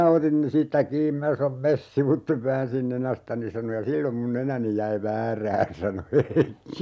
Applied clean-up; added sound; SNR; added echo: none; none; none; none.